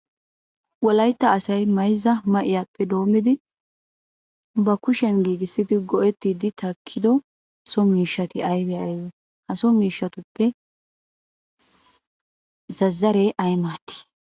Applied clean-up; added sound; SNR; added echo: none; none; none; none.